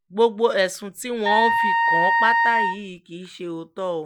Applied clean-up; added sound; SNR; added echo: none; Wind instrument, woodwind instrument; -4 dB; none.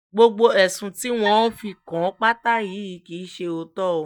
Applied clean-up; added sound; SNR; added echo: neural mask model DeepFilterNet 3.